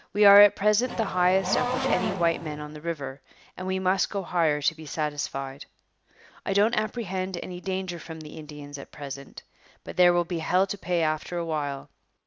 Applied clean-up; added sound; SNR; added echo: none; Race car, auto racing / Accelerating, revving, vroom; 5 dB; none.